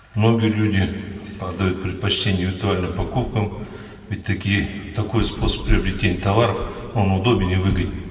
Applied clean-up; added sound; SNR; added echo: none; none; none; reverberation time 2.1 s.